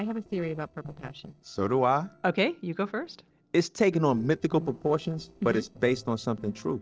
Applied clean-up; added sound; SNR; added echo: neural separator model SepFormer DNS4.